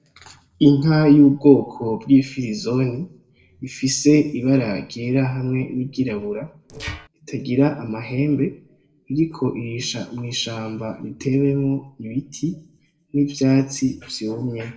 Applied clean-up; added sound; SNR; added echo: neural separator model SepFormer DNS4.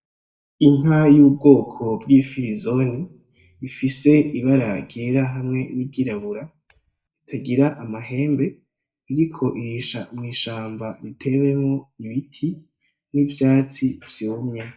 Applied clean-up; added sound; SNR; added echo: neural mask model DeepFilterNet 3.